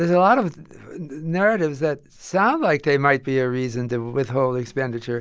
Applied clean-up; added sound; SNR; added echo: none; none; none; none.